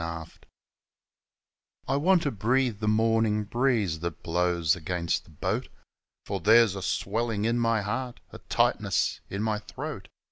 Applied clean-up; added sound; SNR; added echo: none; none; none; none.